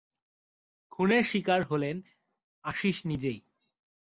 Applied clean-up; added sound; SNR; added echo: none; none; none; none.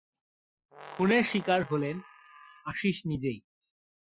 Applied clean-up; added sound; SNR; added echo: classical method Wiener filter.